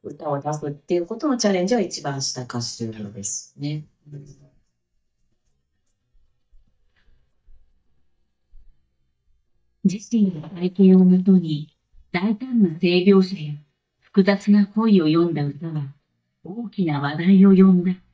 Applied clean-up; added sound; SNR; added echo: neural mask model DeepFilterNet 3.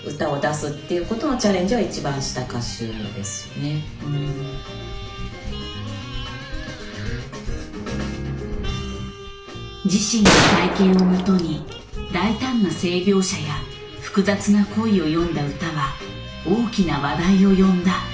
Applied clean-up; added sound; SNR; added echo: none; Gunshot, gunfire; -2 dB; reverberation time 0.4 s.